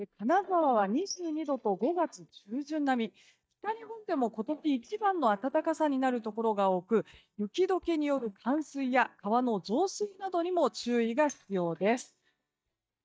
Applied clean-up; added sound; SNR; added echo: neural mask model DeepFilterNet 3.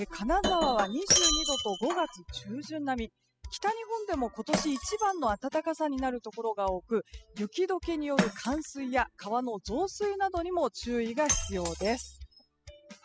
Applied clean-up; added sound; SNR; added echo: classical method spectral subtraction.